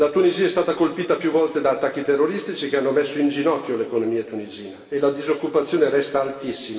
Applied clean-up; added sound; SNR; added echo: none; none; none; reverberation time 1.3 s.